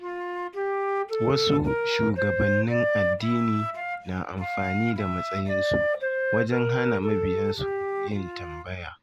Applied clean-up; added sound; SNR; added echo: none; Wind instrument, woodwind instrument; -1 dB; none.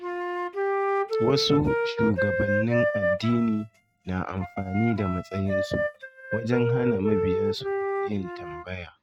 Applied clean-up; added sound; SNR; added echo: neural mask model RNNoise.